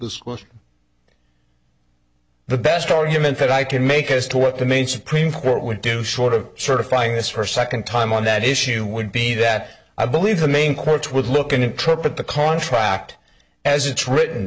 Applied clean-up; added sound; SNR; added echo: none; none; none; none.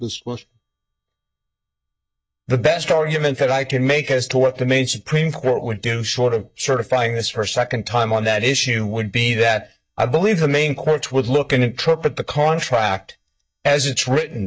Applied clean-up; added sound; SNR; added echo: neural mask model DeepFilterNet 3.